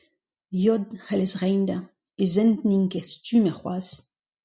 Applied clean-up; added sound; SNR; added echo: none; none; none; none.